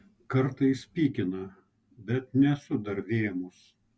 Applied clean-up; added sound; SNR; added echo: none; none; none; none.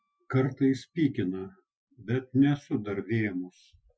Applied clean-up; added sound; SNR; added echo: classical method Wiener filter.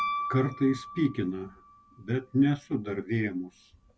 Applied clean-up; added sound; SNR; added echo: none; Piano; 10 dB; none.